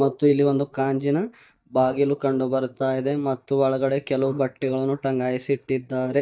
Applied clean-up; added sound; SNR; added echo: neural mask model DeepFilterNet 3.